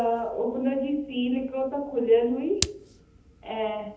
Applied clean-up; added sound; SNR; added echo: none; Hands; 14 dB; reverberation time 0.8 s.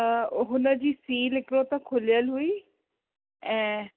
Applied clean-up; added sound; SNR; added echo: none; none; none; none.